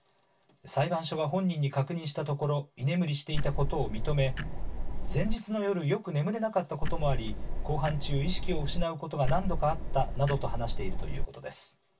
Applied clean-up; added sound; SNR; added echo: none; Tick-tock; -3 dB; reverberation time 0.1 s.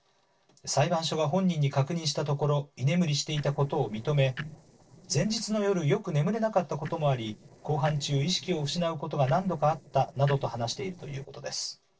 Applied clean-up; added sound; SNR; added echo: neural separator model SepFormer DNS4.